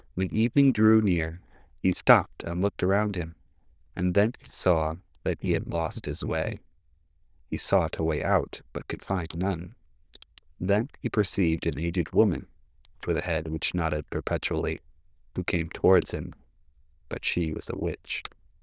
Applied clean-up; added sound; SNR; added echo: neural diffusion model UNIVERSE++.